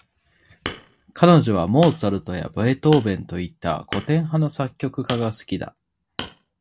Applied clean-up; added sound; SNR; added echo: none; Hammer; 17 dB; none.